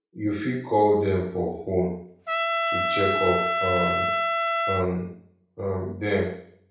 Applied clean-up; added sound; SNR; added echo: none; Trumpet; -1 dB; reverberation time 0.6 s.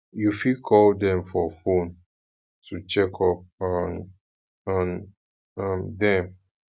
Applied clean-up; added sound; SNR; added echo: none; none; none; none.